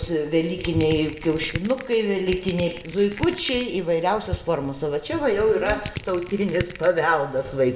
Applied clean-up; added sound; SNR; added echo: none; Crushing; 12 dB; reverberation time 0.4 s.